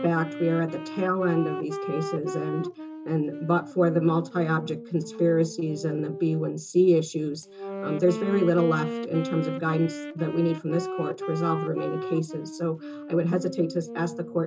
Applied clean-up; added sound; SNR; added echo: none; Wind instrument, woodwind instrument; 9 dB; reverberation time 0.2 s.